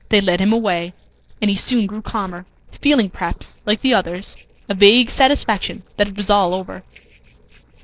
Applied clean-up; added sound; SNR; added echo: neural separator model SepFormer DNS4.